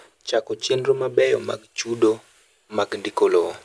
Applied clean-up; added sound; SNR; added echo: none; none; none; none.